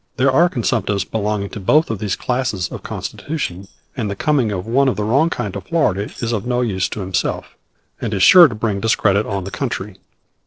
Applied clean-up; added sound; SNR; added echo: neural separator model SepFormer DNS4.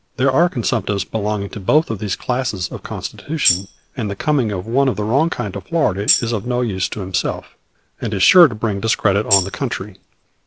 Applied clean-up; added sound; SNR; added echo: none; Tambourine; 4 dB; none.